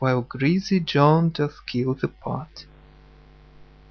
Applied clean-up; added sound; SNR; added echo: none; none; none; none.